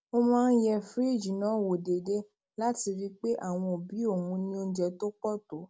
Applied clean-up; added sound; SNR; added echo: none; none; none; none.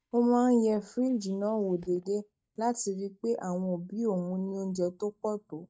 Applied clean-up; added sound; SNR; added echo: neural mask model DeepFilterNet 3.